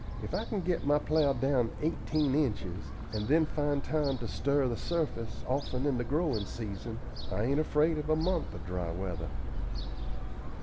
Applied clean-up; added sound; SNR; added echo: none; Gull, seagull / Fowl; 3 dB; none.